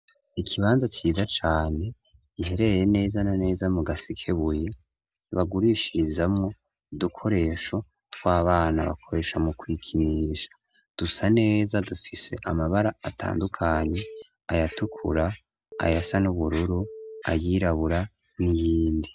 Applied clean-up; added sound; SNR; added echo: none; Telephone; 17 dB; none.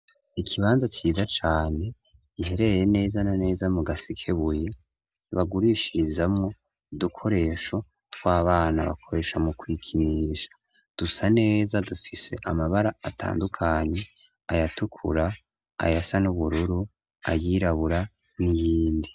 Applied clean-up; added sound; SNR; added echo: none; none; none; none.